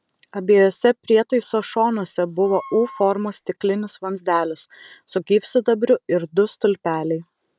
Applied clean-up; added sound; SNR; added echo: none; Wind instrument, woodwind instrument; 20 dB; none.